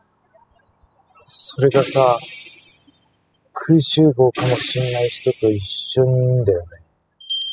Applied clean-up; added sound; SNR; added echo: classical method spectral subtraction.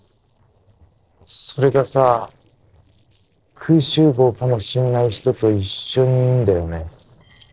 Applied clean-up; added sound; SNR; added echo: neural separator model SepFormer DNS4.